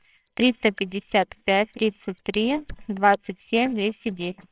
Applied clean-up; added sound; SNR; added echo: neural separator model SepFormer WHAMR!.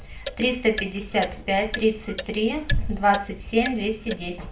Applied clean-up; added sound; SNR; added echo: none; Clock; 12 dB; reverberation time 0.3 s.